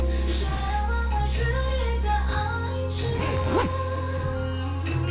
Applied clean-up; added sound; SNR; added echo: none; Zipper (clothing); 11 dB; reverberation time 0.3 s.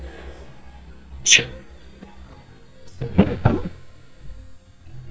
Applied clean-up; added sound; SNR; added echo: neural mask model DeepFilterNet 3.